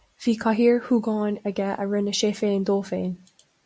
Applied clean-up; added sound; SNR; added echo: none; none; none; none.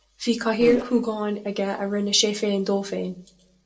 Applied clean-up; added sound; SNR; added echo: neural separator model SepFormer DNS4.